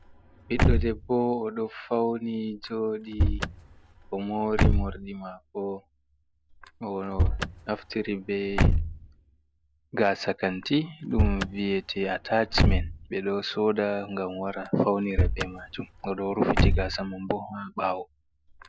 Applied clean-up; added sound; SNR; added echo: none; Slam / Car; -1 dB; none.